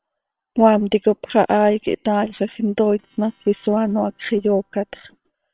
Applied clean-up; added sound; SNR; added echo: neural separator model SepFormer WHAM!.